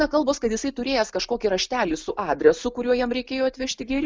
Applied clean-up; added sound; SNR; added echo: none; none; none; none.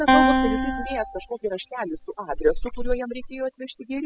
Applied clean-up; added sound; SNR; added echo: classical method spectral subtraction.